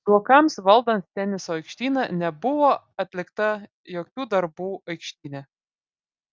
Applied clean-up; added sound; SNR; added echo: none; none; none; none.